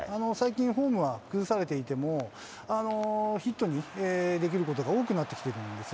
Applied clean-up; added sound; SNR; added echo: none; none; none; none.